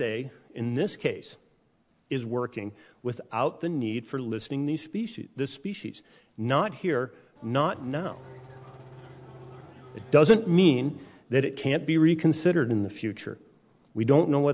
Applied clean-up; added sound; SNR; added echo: none; Race car, auto racing / Engine starting; 20 dB; none.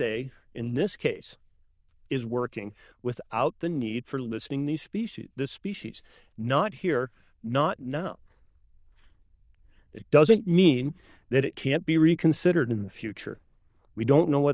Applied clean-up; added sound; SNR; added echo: neural diffusion model UNIVERSE++.